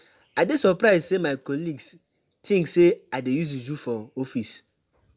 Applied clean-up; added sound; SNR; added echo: none; none; none; none.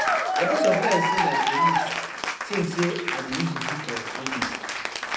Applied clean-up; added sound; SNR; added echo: none; Applause / Cheering; -4 dB; reverberation time 0.6 s.